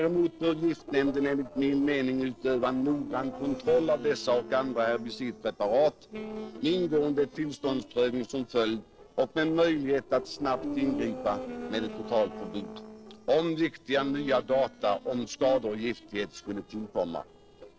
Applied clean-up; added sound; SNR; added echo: neural separator model SepFormer DNS4.